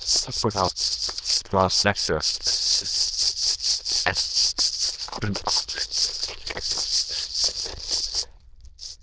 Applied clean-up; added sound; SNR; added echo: neural diffusion model UNIVERSE++.